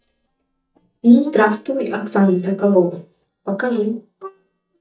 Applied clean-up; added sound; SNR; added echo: neural mask model DeepFilterNet 3.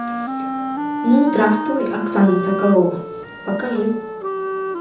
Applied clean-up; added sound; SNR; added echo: none; Wind instrument, woodwind instrument; 5 dB; reverberation time 0.9 s.